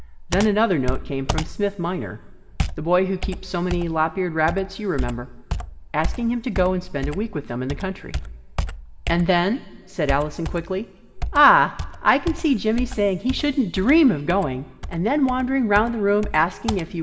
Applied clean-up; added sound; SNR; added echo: none; Computer keyboard; 8 dB; reverberation time 1.3 s.